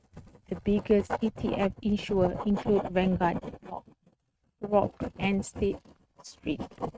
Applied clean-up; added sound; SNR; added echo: neural mask model RNNoise.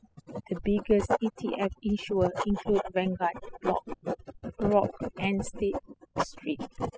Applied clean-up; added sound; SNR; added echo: classical method spectral subtraction.